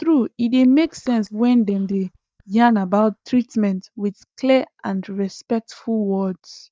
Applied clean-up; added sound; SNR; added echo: neural mask model DeepFilterNet 3.